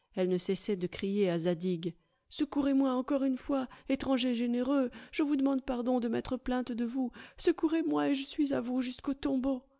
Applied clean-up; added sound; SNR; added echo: none; none; none; none.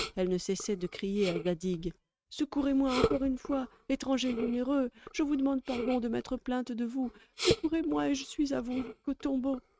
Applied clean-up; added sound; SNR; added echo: neural mask model RNNoise.